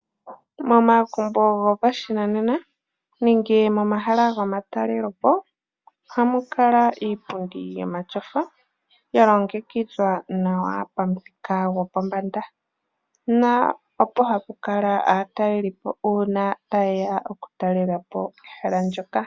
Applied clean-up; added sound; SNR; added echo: none; none; none; none.